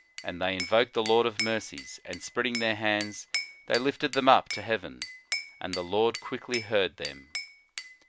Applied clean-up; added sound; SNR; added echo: none; Glass / Bell; 10 dB; none.